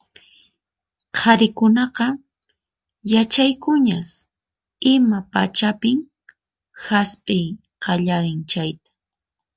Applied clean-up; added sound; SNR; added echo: none; none; none; none.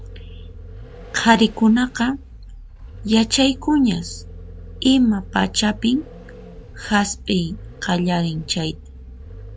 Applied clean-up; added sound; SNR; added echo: none; Vehicle; 16 dB; none.